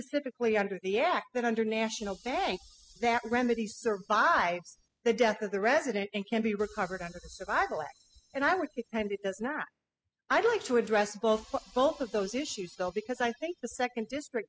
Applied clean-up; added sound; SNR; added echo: classical method spectral subtraction.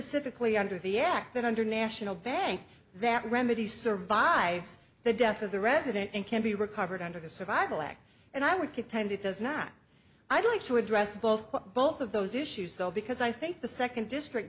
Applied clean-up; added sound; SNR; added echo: none; none; none; none.